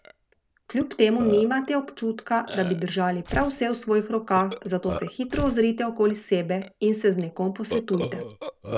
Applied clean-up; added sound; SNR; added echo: none; Burping, eructation + Tearing; 12 dB; none.